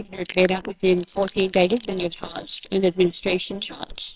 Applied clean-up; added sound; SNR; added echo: neural separator model SepFormer WHAMR!.